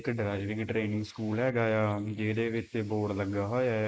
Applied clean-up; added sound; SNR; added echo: neural mask model Resemble Enhance denoiser.